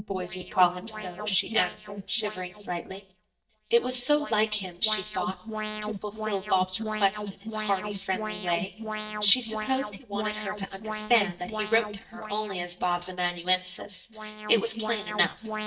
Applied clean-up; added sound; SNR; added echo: neural mask model DeepFilterNet 3.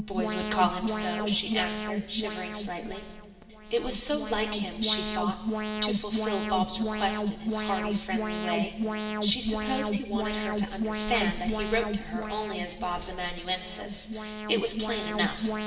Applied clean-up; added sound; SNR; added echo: none; Alarm; -1 dB; reverberation time 2.7 s.